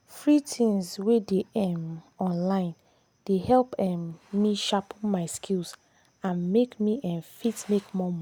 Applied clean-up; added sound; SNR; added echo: none; none; none; none.